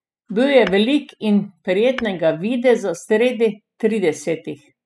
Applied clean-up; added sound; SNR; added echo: classical method spectral subtraction.